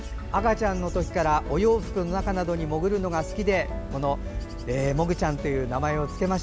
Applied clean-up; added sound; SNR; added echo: none; Wind / Bird / Insect; 10 dB; none.